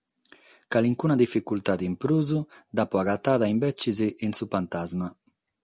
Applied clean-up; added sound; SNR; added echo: none; none; none; none.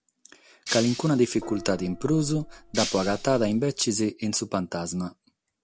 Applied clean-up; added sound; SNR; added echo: none; Gong + Shatter; 10 dB; none.